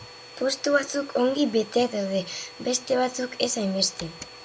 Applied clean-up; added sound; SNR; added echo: none; Domestic sounds, home sounds; 18 dB; none.